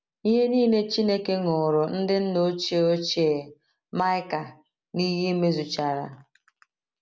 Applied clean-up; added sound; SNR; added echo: none; none; none; none.